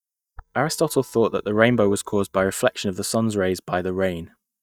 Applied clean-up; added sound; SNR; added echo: neural mask model DeepFilterNet 3.